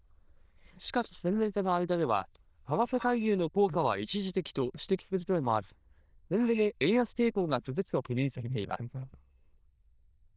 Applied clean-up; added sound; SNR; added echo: neural diffusion model UNIVERSE++.